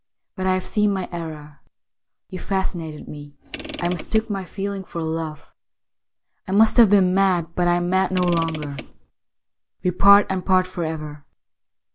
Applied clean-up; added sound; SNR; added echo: none; Mechanisms / Car; 11 dB; none.